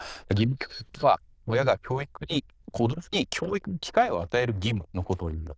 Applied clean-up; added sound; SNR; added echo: neural diffusion model UNIVERSE++.